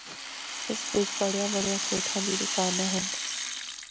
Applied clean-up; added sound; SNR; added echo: none; Rattle (instrument); 0 dB; none.